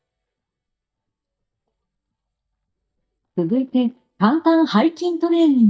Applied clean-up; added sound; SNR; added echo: neural mask model DeepFilterNet 3.